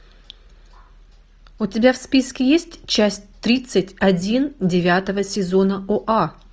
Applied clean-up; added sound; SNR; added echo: none; none; none; none.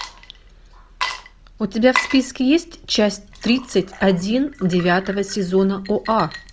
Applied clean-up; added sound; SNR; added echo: none; Water / Liquid; 12 dB; none.